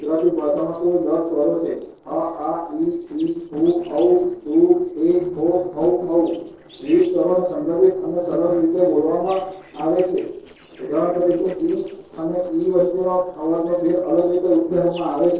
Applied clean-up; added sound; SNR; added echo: neural separator model SepFormer DNS4.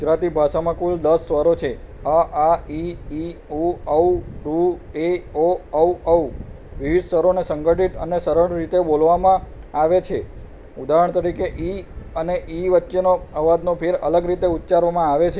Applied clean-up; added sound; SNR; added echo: none; none; none; none.